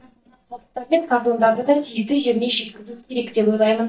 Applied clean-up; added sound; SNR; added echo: neural mask model DeepFilterNet 3.